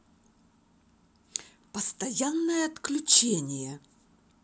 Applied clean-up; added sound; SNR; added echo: none; none; none; none.